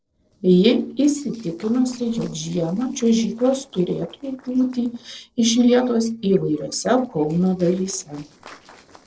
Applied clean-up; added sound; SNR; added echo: neural separator model SepFormer DNS4.